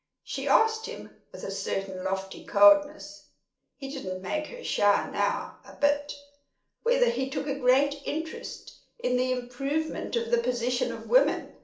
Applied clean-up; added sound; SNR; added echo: none; none; none; reverberation time 0.4 s.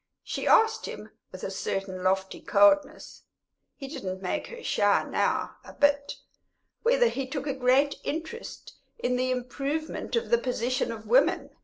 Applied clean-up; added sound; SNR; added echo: none; none; none; none.